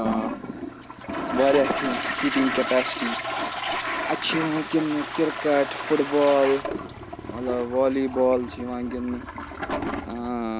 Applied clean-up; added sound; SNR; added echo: none; Toilet flush; 5 dB; none.